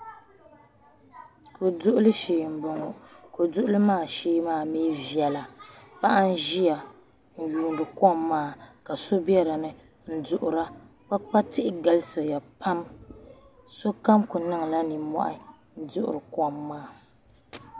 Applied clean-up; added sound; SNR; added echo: none; none; none; none.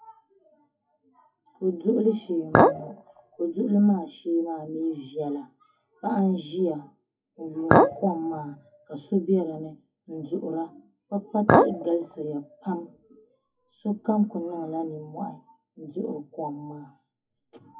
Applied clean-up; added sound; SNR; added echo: classical method WPE with log-MMSE.